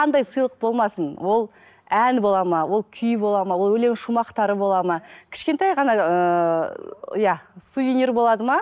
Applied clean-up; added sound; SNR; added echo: none; none; none; none.